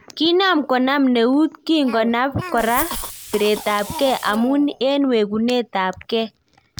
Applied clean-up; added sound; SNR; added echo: none; Cough; 15 dB; none.